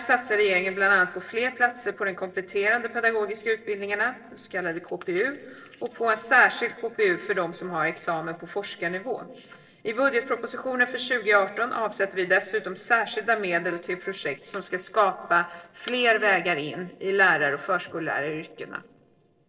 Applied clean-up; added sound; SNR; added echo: neural separator model SepFormer DNS4.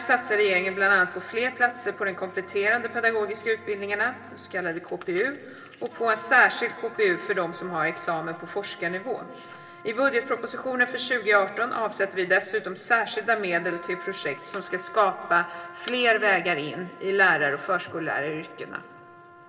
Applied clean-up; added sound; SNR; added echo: none; Trumpet; 19 dB; reverberation time 1.8 s.